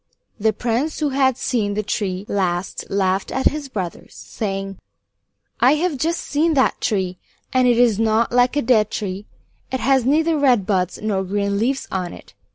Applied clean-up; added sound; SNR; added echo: none; none; none; none.